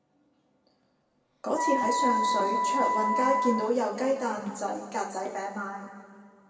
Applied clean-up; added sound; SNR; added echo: none; Wind instrument, woodwind instrument; -3 dB; reverberation time 1.9 s.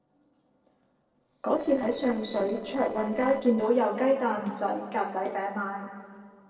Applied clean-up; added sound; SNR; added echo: neural separator model SepFormer DNS4.